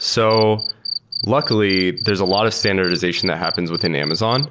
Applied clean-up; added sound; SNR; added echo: none; Cricket; 8 dB; none.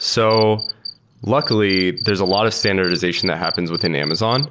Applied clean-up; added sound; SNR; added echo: neural mask model Resemble Enhance denoiser.